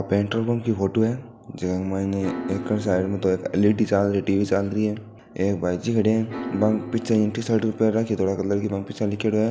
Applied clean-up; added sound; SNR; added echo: none; Piano; 15 dB; none.